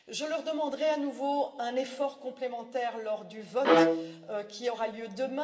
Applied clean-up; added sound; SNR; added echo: none; Bowed string instrument; -5 dB; reverberation time 1.1 s.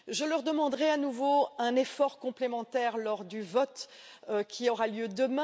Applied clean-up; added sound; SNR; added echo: none; none; none; none.